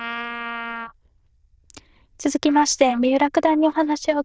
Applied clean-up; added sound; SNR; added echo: neural diffusion model UNIVERSE++.